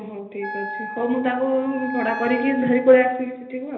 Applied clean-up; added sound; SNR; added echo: none; Wind instrument, woodwind instrument; 12 dB; reverberation time 1.4 s.